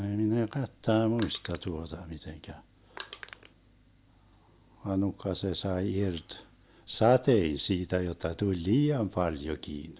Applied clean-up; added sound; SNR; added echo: none; Crushing; 15 dB; none.